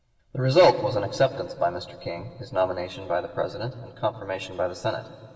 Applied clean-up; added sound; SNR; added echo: none; none; none; reverberation time 2.4 s.